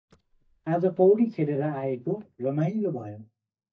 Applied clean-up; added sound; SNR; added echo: neural mask model DeepFilterNet 3.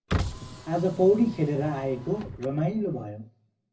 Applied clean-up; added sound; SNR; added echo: none; Car; 8 dB; reverberation time 0.4 s.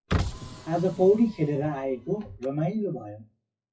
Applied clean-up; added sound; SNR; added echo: classical method WPE with log-MMSE.